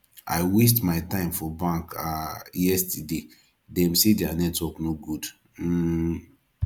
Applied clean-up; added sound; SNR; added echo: none; none; none; none.